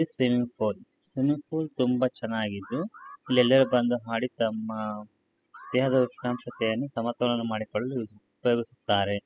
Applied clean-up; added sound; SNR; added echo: classical method spectral subtraction.